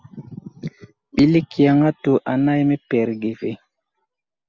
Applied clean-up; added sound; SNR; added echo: none; none; none; none.